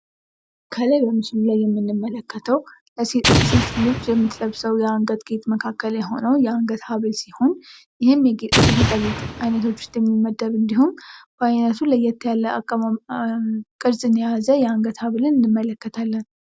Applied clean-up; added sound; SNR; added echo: none; Explosion; 0 dB; none.